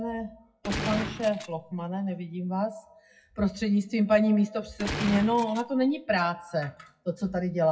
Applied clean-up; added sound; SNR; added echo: classical method WPE with log-MMSE.